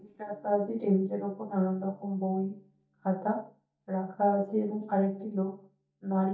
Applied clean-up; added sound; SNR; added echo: neural mask model DeepFilterNet 3.